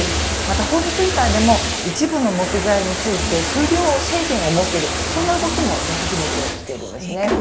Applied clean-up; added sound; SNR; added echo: none; Bathtub (filling or washing); 1 dB; reverberation time 1.7 s.